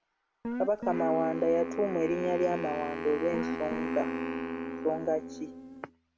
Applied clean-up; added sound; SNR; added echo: none; Guitar + Wind instrument, woodwind instrument; 4 dB; none.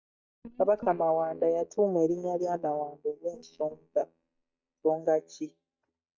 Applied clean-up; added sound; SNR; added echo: neural mask model DeepFilterNet 3.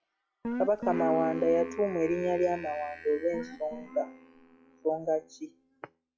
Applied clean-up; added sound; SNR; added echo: classical method log-MMSE.